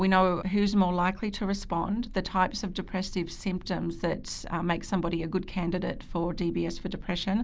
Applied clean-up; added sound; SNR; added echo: none; none; none; none.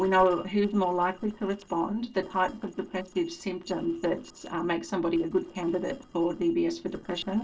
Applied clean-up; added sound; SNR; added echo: neural separator model SepFormer DNS4.